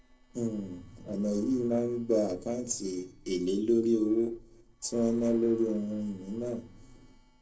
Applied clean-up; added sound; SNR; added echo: neural separator model SepFormer DNS4.